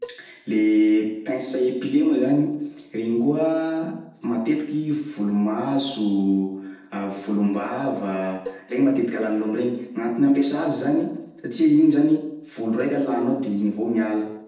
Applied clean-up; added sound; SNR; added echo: neural separator model SepFormer DNS4.